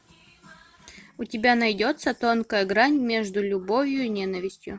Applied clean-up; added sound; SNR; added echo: none; none; none; none.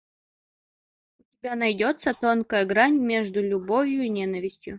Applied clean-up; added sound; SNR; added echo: neural mask model DeepFilterNet 3.